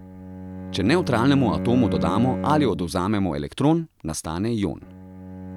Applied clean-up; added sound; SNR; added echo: none; Bowed string instrument; 8 dB; none.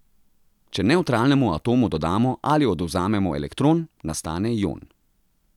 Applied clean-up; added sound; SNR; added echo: none; none; none; none.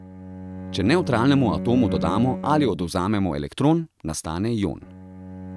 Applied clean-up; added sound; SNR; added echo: neural mask model RNNoise.